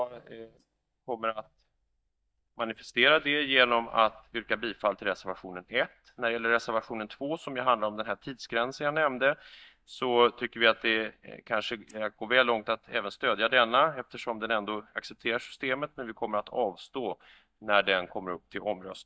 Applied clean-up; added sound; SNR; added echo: neural mask model DeepFilterNet 3.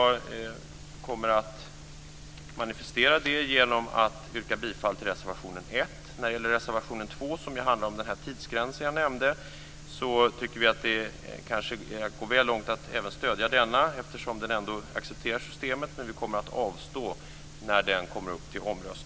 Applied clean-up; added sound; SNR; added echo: none; none; none; none.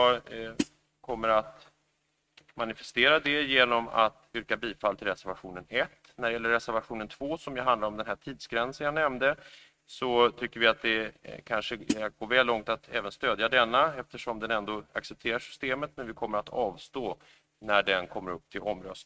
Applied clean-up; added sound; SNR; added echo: neural mask model RNNoise.